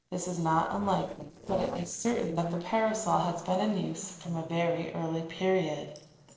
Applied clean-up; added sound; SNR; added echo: neural separator model SepFormer DNS4.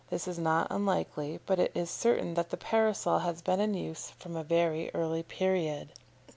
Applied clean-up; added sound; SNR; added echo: none; none; none; none.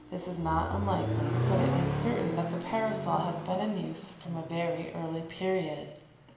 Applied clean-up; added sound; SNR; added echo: none; Accelerating, revving, vroom; 2 dB; reverberation time 1.1 s.